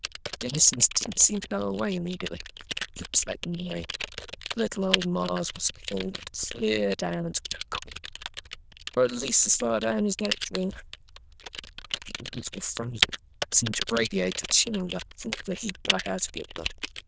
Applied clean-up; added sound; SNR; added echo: neural diffusion model UNIVERSE++.